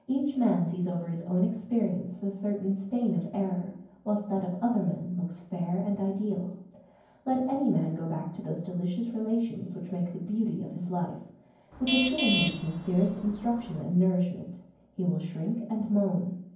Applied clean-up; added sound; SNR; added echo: none; Traffic noise, roadway noise / Vehicle horn, car horn, honking; 4 dB; reverberation time 0.9 s.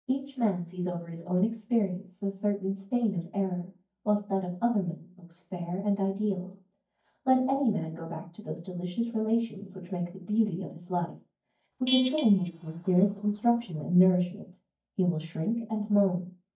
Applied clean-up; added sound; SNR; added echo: neural mask model DeepFilterNet 3.